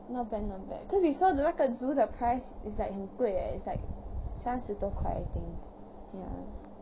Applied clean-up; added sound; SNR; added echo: none; none; none; none.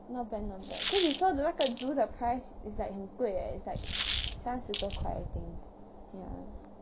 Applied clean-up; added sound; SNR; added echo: none; Coin (dropping); -2 dB; none.